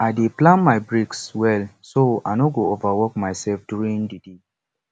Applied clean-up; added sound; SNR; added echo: none; none; none; none.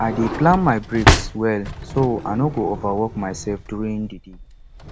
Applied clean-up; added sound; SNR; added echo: none; Drawer open or close; 3 dB; none.